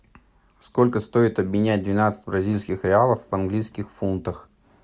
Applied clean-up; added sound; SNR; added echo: none; none; none; none.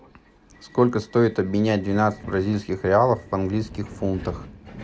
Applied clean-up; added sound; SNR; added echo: none; Subway, metro, underground; 19 dB; none.